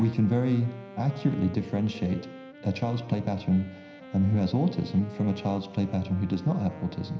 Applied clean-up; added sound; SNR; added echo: none; Wind instrument, woodwind instrument; 18 dB; reverberation time 0.9 s.